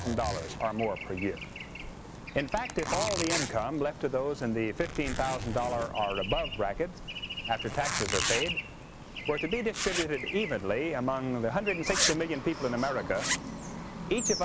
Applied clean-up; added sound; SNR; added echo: none; Zipper (clothing) + Traffic noise, roadway noise / Bird; 4 dB; none.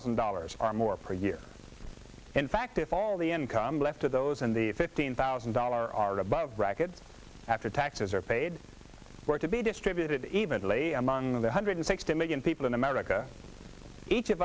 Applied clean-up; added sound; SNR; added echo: none; none; none; none.